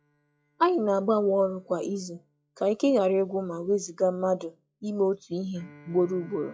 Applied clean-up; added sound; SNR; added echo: classical method log-MMSE.